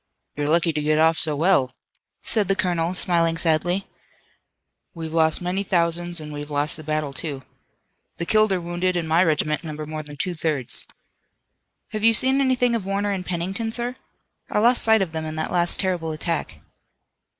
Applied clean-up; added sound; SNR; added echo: neural mask model Resemble Enhance denoiser.